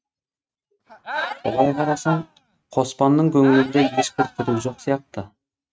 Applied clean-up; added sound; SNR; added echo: neural mask model RNNoise.